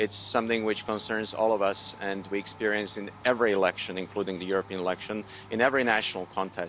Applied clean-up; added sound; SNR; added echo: none; Domestic sounds, home sounds; 19 dB; none.